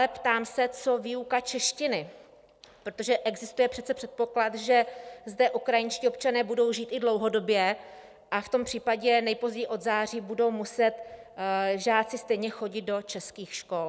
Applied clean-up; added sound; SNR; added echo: none; none; none; none.